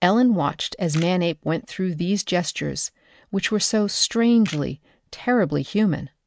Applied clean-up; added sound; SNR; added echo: neural mask model RNNoise.